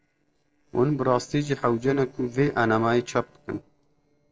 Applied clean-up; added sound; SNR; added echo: neural separator model SepFormer DNS4.